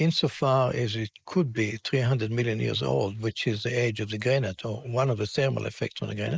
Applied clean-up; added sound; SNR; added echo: neural mask model Resemble Enhance denoiser.